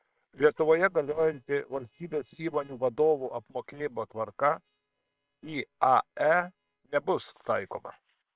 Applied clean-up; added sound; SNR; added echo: neural separator model SepFormer WHAM!.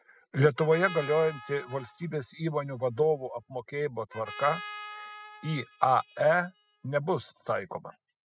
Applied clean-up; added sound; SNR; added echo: classical method spectral subtraction.